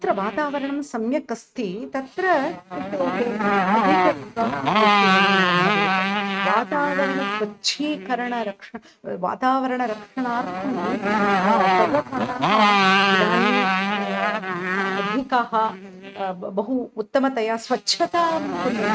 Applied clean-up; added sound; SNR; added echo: neural mask model RNNoise.